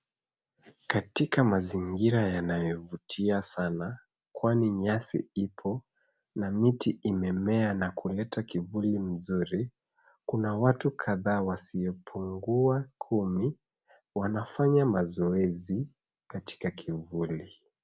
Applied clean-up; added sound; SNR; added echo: none; none; none; none.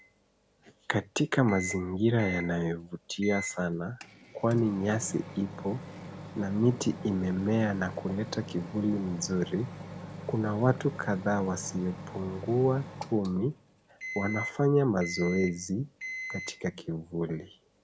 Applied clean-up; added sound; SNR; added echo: none; Microwave oven; 12 dB; none.